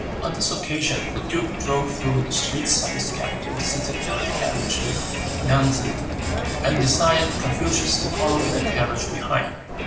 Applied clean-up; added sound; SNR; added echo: none; Crowd; 2 dB; reverberation time 0.9 s.